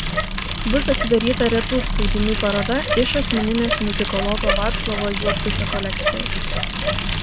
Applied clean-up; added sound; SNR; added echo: none; Bicycle; -3 dB; none.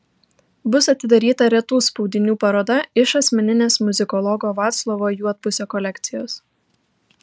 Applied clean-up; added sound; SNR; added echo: none; none; none; none.